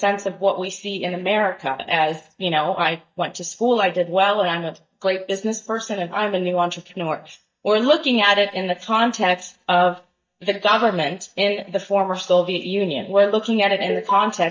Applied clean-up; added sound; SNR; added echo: neural mask model DeepFilterNet 3.